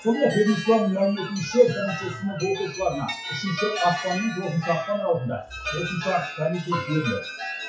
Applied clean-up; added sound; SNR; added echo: classical method WPE with log-MMSE.